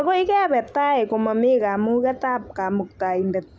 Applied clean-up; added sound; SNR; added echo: none; none; none; none.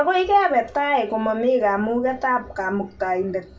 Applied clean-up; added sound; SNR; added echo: none; none; none; reverberation time 0.2 s.